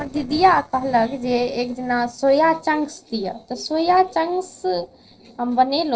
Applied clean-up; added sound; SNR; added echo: neural separator model SepFormer DNS4.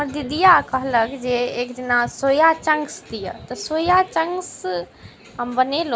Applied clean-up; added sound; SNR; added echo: none; none; none; none.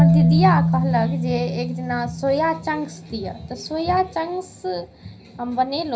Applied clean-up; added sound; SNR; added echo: none; Marimba, xylophone; -1 dB; reverberation time 0.5 s.